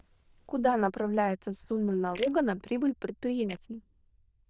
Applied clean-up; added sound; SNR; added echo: neural diffusion model UNIVERSE++.